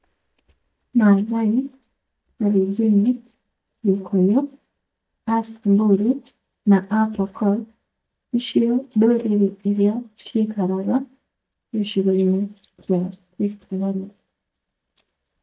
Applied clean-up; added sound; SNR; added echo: neural mask model DeepFilterNet 3.